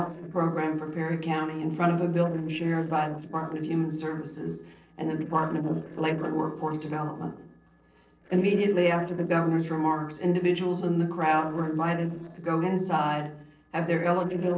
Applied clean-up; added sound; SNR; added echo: neural separator model SepFormer DNS4.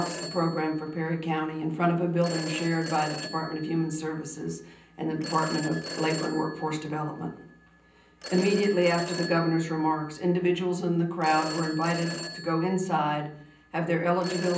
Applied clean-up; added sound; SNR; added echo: none; Telephone; 13 dB; reverberation time 0.6 s.